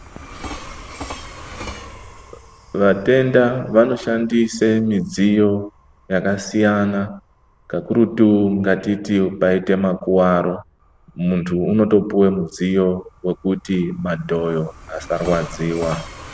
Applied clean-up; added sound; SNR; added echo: none; Train; 20 dB; none.